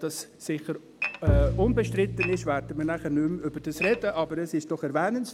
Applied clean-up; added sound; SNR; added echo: none; Dishes, pots, and pans / Glass + Bowed string instrument; 2 dB; none.